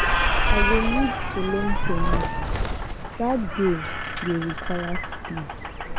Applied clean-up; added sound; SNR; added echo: none; Bird + Squeak; -5 dB; none.